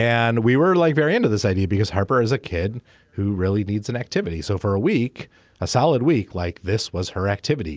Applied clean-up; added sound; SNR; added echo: none; none; none; none.